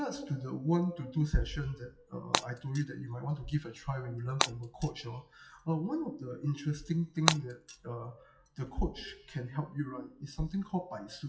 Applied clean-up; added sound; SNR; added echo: classical method WPE with log-MMSE.